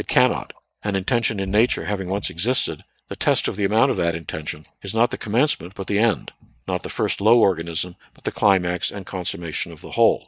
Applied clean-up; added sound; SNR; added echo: neural mask model DeepFilterNet 3.